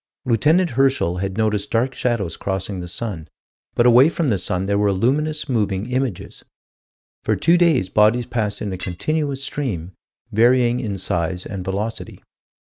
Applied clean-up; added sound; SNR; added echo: neural mask model RNNoise.